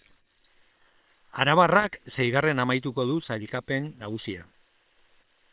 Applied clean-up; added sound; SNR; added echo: neural separator model SepFormer WHAM!.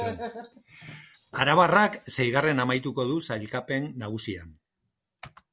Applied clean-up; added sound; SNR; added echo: none; none; none; none.